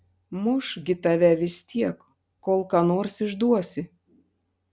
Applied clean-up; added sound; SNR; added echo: none; none; none; none.